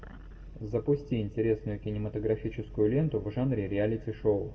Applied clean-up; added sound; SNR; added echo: none; none; none; reverberation time 1.1 s.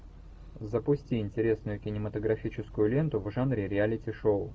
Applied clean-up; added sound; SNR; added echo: none; none; none; none.